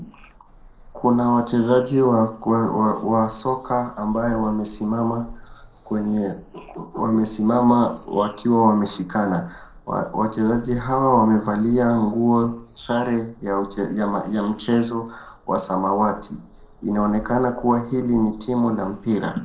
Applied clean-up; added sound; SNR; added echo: neural separator model SepFormer DNS4.